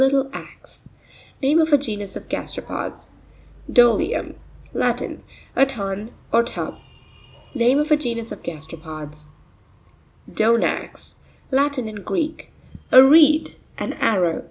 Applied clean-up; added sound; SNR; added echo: none; none; none; none.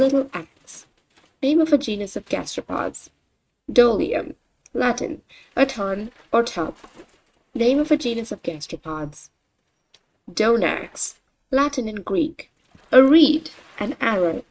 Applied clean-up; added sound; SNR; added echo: neural mask model RNNoise.